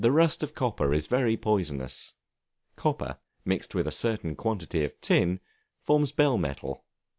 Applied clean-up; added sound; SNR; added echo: none; none; none; none.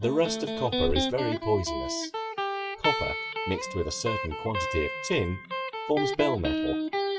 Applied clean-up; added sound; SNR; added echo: classical method WPE with log-MMSE.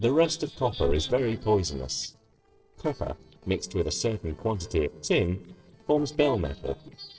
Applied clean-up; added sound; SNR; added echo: neural separator model SepFormer DNS4.